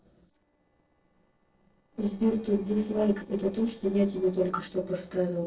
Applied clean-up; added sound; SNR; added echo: neural separator model SepFormer DNS4.